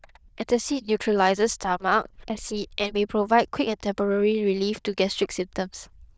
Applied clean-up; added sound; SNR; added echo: neural diffusion model UNIVERSE++.